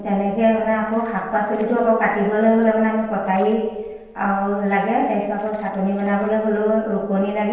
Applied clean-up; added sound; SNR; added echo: neural separator model SepFormer DNS4.